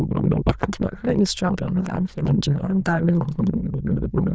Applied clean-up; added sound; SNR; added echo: neural diffusion model UNIVERSE++.